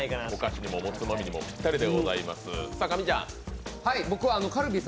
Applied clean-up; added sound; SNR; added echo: none; none; none; none.